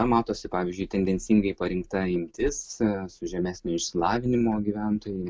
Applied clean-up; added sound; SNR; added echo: none; none; none; none.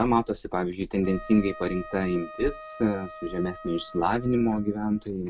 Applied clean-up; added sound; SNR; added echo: none; Wind instrument, woodwind instrument; 17 dB; none.